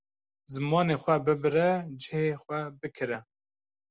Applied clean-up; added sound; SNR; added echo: none; none; none; none.